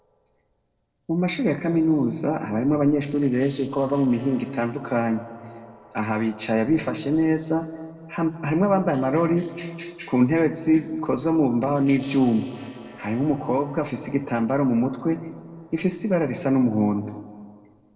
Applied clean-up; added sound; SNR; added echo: neural separator model SepFormer DNS4.